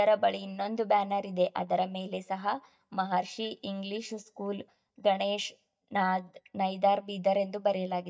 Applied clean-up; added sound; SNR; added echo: neural mask model DeepFilterNet 3.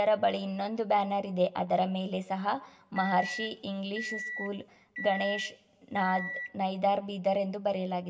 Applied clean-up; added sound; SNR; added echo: none; Microwave oven; 9 dB; reverberation time 0.7 s.